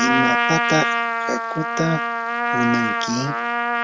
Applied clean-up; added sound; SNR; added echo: none; Trumpet; -3 dB; none.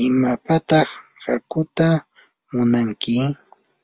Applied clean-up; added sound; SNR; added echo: none; none; none; none.